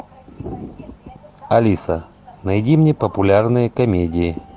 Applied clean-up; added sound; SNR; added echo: none; none; none; none.